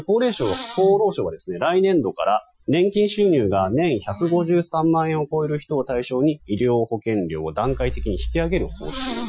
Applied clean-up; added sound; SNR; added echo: classical method Wiener filter.